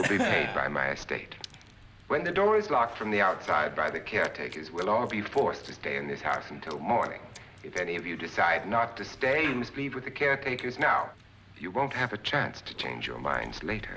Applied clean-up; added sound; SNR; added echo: none; Chewing, mastication / Cough; 12 dB; none.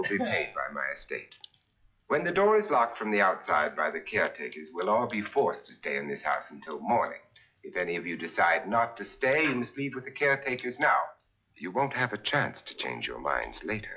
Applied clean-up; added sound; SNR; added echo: classical method log-MMSE.